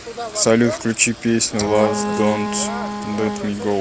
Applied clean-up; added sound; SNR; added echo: none; Bowed string instrument; 6 dB; none.